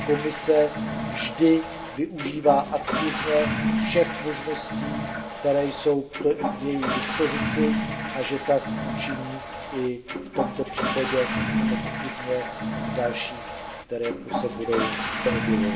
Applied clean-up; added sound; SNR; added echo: none; Toilet flush / Water; 2 dB; reverberation time 1.5 s.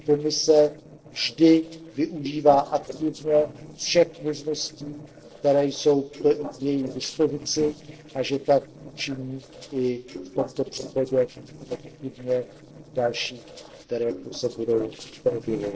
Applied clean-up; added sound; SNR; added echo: neural separator model SepFormer DNS4.